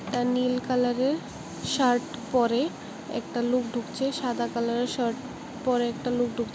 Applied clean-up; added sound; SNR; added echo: none; none; none; none.